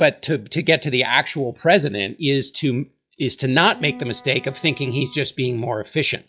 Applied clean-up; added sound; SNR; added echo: classical method log-MMSE.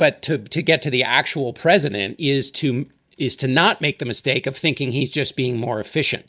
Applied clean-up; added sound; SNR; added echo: neural mask model Resemble Enhance denoiser.